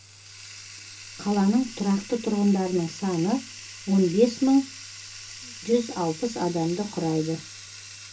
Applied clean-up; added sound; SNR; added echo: none; Bathtub (filling or washing); 16 dB; reverberation time 0.2 s.